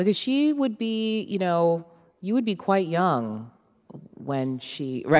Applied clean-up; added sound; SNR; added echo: none; none; none; none.